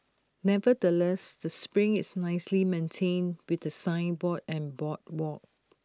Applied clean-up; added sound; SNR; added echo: none; none; none; none.